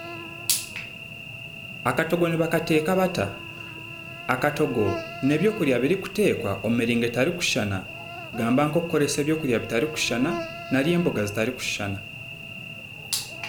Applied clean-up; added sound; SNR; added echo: none; Cricket / Buzz; 11 dB; none.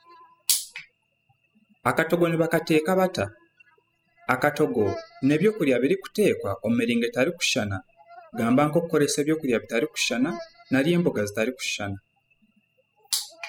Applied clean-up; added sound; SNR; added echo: classical method spectral subtraction.